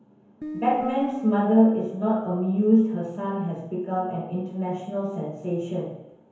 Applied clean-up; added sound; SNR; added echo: none; Guitar; 9 dB; reverberation time 0.9 s.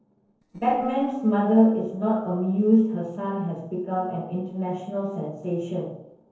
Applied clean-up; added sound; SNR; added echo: neural separator model SepFormer DNS4.